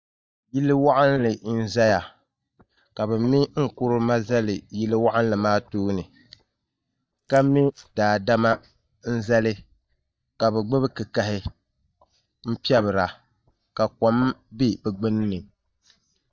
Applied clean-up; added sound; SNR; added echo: neural mask model DeepFilterNet 3.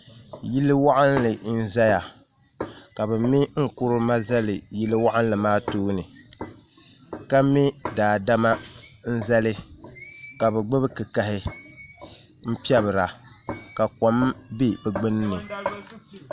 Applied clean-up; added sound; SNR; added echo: none; none; none; none.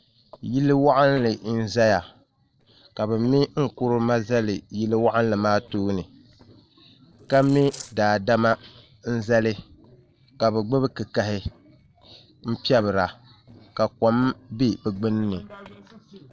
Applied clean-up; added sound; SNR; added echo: neural separator model SepFormer DNS4.